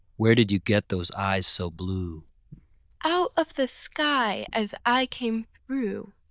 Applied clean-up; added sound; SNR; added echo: neural diffusion model UNIVERSE++.